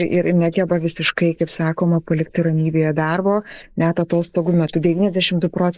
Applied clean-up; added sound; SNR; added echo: neural mask model Resemble Enhance denoiser.